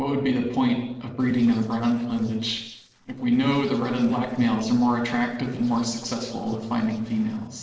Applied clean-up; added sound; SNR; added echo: neural separator model SepFormer DNS4.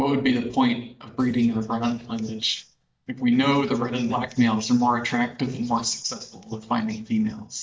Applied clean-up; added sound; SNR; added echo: neural mask model DeepFilterNet 3.